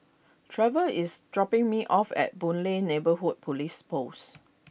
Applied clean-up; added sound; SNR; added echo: none; none; none; none.